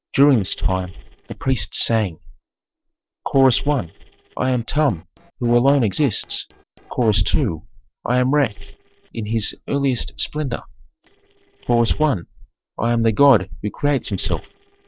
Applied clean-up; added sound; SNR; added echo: neural separator model SepFormer DNS4.